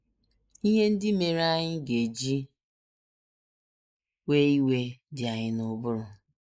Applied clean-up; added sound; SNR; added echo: neural mask model Resemble Enhance denoiser.